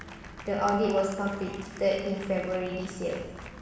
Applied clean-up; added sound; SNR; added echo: none; Applause; 17 dB; reverberation time 1.2 s.